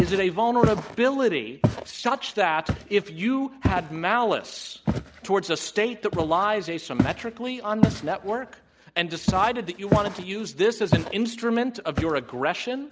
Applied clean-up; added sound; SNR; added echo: none; Walk, footsteps; 4 dB; none.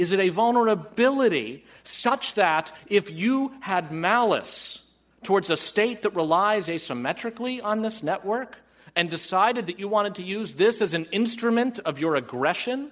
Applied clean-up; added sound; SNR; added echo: none; none; none; none.